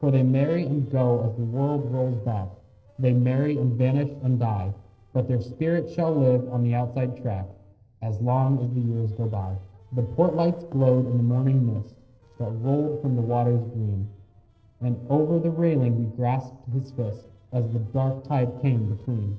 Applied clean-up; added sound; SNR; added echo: neural separator model SepFormer DNS4.